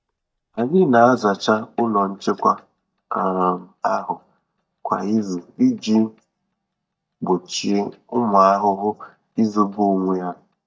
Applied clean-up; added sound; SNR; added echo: neural mask model DeepFilterNet 3.